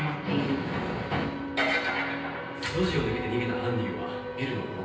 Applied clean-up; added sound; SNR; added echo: none; Wind instrument, woodwind instrument; 15 dB; reverberation time 0.9 s.